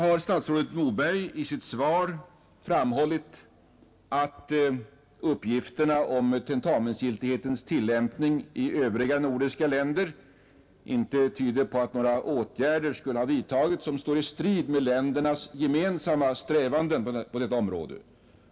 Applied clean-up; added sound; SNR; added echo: none; none; none; reverberation time 1.1 s.